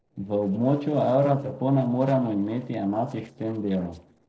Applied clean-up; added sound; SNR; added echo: neural separator model SepFormer DNS4.